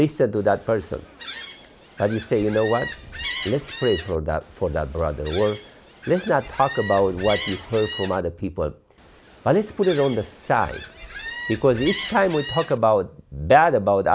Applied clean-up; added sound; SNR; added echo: none; Gull, seagull; 11 dB; none.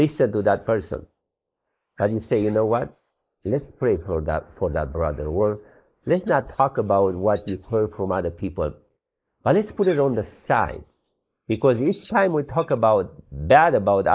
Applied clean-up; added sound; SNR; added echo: neural mask model Resemble Enhance denoiser.